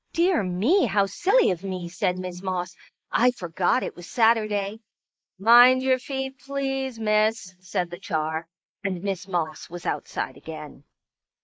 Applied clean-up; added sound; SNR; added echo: neural mask model Resemble Enhance denoiser.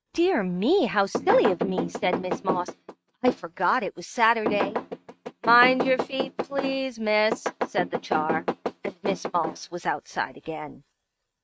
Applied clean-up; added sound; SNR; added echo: neural mask model RNNoise.